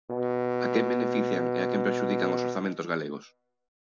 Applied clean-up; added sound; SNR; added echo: none; Bowed string instrument; -3 dB; none.